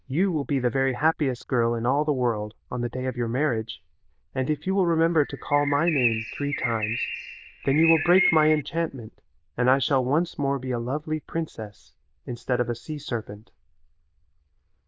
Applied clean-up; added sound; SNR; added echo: neural diffusion model UNIVERSE++.